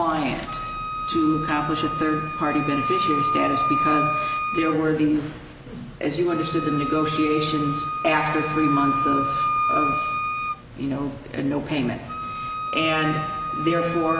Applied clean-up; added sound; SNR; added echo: none; Wind instrument, woodwind instrument; 2 dB; none.